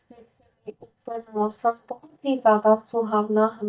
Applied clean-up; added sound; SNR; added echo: neural mask model DeepFilterNet 3.